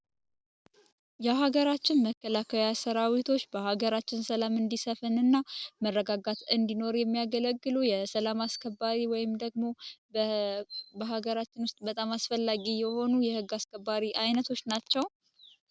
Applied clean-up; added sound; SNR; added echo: none; none; none; none.